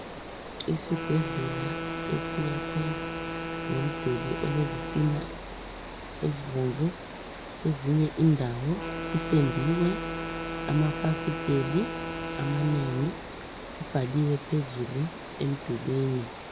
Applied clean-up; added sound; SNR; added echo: none; Water + Wind instrument, woodwind instrument; 6 dB; none.